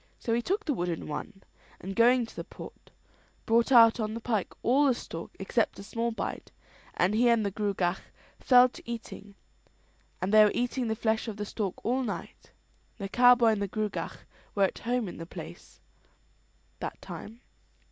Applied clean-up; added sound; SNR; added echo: none; none; none; none.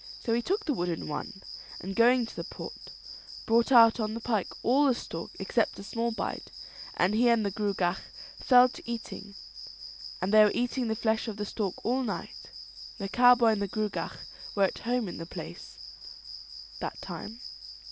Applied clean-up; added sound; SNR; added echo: none; Cricket; 15 dB; none.